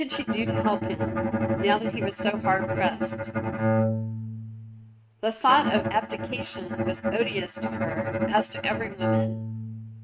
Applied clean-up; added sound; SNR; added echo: neural mask model RNNoise.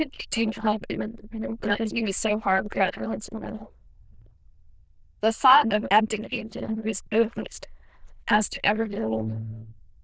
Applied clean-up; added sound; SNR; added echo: neural diffusion model UNIVERSE++.